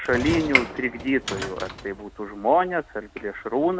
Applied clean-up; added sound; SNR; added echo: none; Sliding door / Train; 6 dB; none.